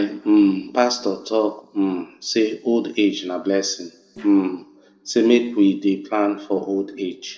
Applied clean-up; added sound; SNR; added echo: neural separator model SepFormer DNS4.